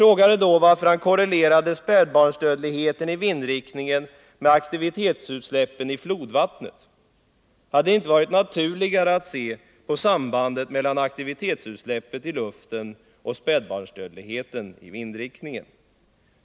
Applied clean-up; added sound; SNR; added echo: none; none; none; none.